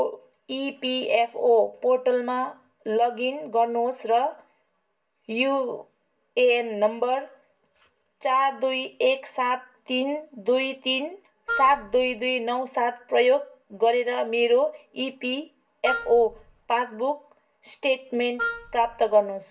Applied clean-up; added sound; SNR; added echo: none; Wind instrument, woodwind instrument; 8 dB; reverberation time 0.1 s.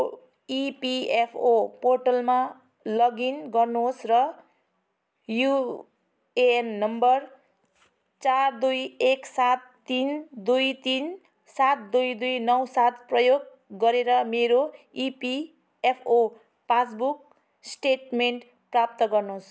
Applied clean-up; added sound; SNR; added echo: none; none; none; none.